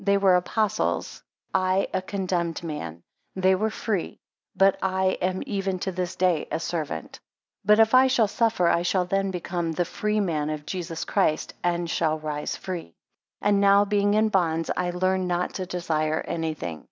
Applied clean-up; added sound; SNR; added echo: none; none; none; none.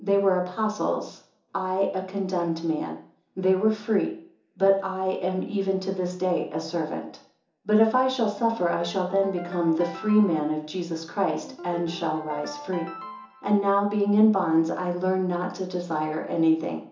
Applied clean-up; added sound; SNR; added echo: none; Ringtone; 15 dB; reverberation time 0.7 s.